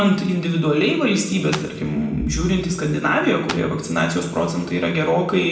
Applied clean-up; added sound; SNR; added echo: none; Clapping; 12 dB; reverberation time 0.9 s.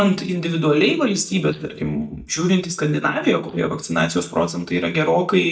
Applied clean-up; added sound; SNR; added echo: neural mask model DeepFilterNet 3.